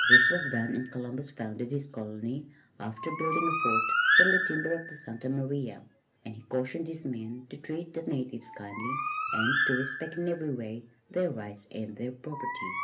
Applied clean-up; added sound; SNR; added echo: none; Bird; -3 dB; reverberation time 0.3 s.